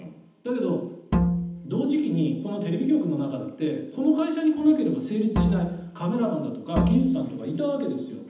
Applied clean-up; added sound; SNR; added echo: none; Bowed string instrument; 1 dB; reverberation time 0.8 s.